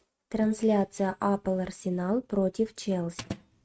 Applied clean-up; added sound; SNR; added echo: neural mask model RNNoise.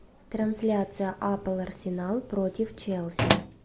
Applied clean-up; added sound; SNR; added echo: none; Drawer open or close; 4 dB; none.